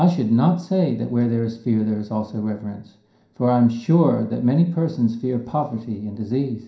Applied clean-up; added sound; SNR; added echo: none; none; none; reverberation time 0.5 s.